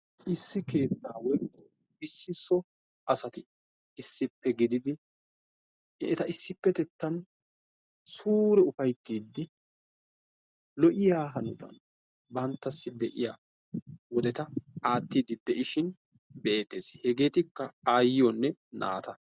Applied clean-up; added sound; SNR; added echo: none; none; none; none.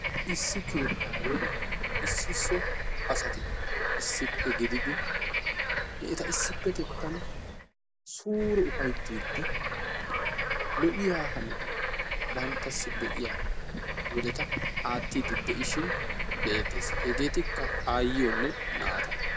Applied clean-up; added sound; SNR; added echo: none; Bird / Frog; -2 dB; none.